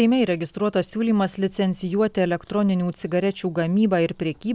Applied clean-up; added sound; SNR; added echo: none; none; none; none.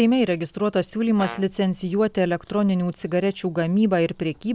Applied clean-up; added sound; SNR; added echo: none; Brass instrument; 16 dB; none.